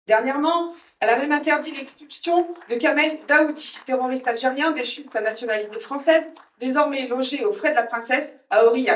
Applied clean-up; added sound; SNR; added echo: neural mask model DeepFilterNet 3.